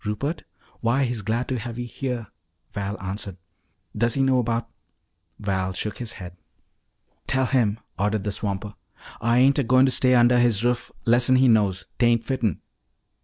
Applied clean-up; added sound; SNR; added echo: none; none; none; none.